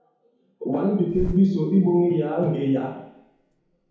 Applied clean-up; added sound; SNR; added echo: none; Bird; 13 dB; reverberation time 0.9 s.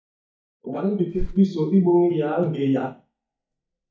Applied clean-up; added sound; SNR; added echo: neural mask model DeepFilterNet 3.